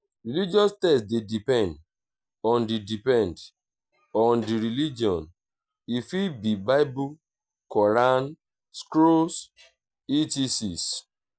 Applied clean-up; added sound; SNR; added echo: none; none; none; none.